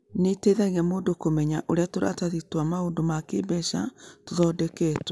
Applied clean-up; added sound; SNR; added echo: none; none; none; none.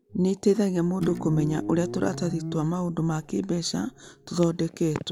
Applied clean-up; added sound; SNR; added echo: none; Guitar; 9 dB; none.